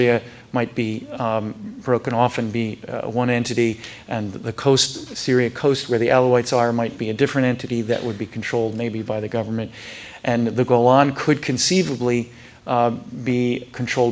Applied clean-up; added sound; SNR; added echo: none; none; none; none.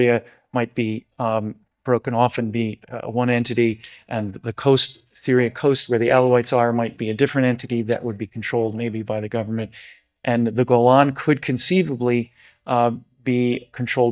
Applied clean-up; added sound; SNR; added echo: neural mask model DeepFilterNet 3.